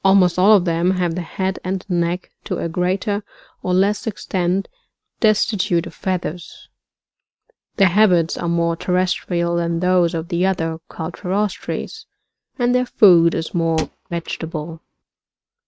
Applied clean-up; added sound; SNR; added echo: neural mask model RNNoise.